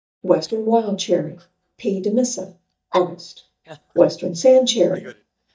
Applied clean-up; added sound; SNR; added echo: neural mask model DeepFilterNet 3.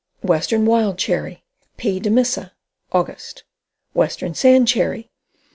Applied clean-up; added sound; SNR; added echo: none; none; none; none.